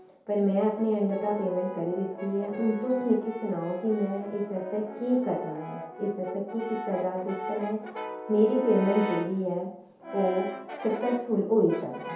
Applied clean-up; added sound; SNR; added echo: none; Brass instrument; 11 dB; reverberation time 0.8 s.